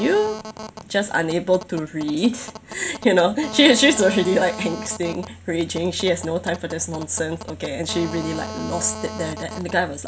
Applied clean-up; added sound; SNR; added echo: none; Telephone; 14 dB; none.